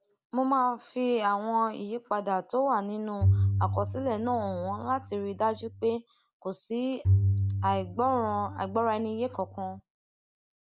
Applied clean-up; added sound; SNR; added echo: none; Bowed string instrument; 0 dB; none.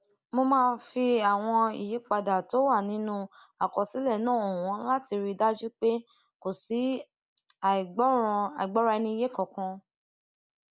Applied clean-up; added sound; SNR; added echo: none; none; none; none.